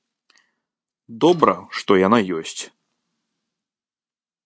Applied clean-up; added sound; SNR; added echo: neural mask model RNNoise.